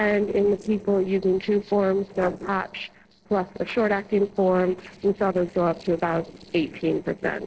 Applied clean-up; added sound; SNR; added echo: neural separator model SepFormer DNS4.